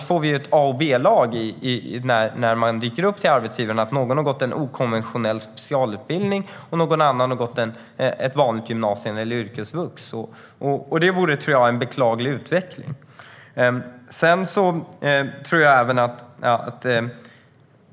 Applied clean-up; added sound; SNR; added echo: none; none; none; none.